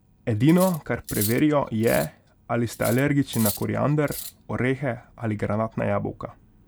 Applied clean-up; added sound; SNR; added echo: none; Cutlery, silverware; 12 dB; none.